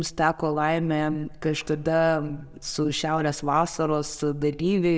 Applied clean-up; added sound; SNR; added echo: none; none; none; none.